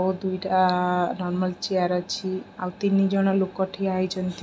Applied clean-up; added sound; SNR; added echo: none; none; none; none.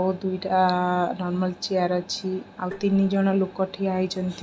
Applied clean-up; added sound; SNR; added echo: none; Tap; 18 dB; none.